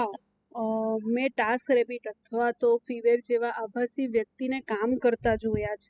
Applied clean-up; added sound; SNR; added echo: classical method spectral subtraction.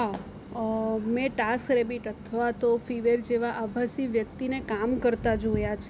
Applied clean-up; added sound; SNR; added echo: none; Fireworks; 19 dB; none.